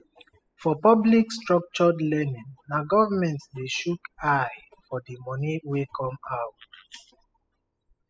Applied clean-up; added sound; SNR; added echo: classical method spectral subtraction.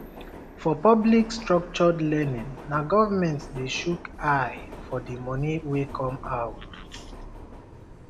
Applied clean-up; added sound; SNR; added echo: none; Subway, metro, underground; 15 dB; none.